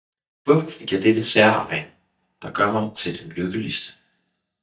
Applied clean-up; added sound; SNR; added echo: neural mask model DeepFilterNet 3.